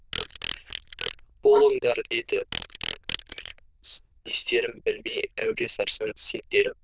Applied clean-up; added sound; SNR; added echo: neural diffusion model UNIVERSE++.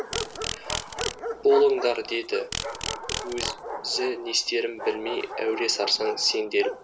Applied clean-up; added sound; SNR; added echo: none; Bark + Insect; 7 dB; none.